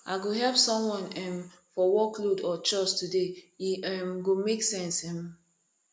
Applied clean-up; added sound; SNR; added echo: none; none; none; none.